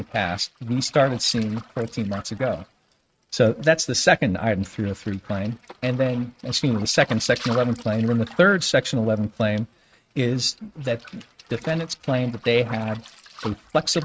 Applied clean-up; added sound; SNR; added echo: neural mask model RNNoise.